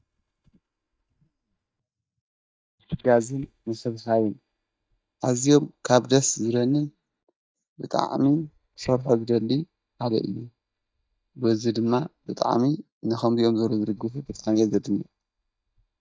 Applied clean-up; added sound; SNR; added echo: neural mask model DeepFilterNet 3.